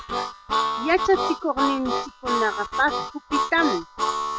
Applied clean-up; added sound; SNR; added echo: none; Harmonica; 1 dB; none.